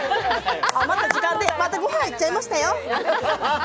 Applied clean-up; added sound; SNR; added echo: none; none; none; none.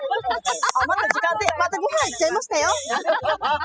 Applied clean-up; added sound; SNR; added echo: classical method spectral subtraction.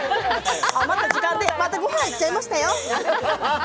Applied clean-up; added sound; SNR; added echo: none; Hi-hat; 13 dB; none.